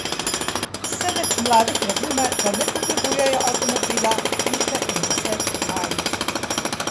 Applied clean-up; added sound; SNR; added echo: none; Tools; -3 dB; none.